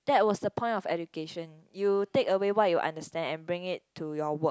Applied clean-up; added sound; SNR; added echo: none; none; none; none.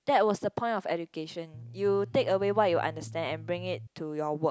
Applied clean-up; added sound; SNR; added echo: none; Bass guitar; 14 dB; none.